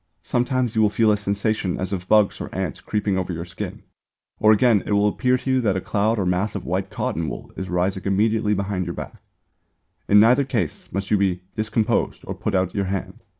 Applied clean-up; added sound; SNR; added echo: none; none; none; none.